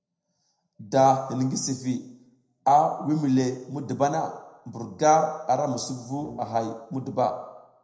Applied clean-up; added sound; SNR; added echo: neural separator model SepFormer DNS4.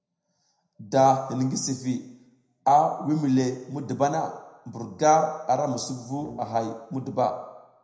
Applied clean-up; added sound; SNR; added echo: none; Brass instrument; 20 dB; reverberation time 0.8 s.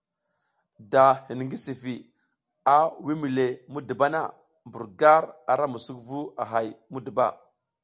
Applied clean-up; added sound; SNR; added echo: none; none; none; none.